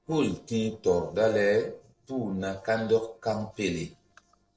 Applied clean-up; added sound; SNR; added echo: neural separator model SepFormer DNS4.